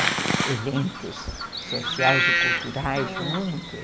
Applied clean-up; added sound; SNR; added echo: none; Bird vocalization, bird call, bird song; -2 dB; none.